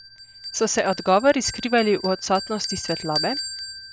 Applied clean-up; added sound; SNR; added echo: none; Bell; 10 dB; none.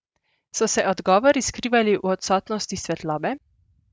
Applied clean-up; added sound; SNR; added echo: none; none; none; none.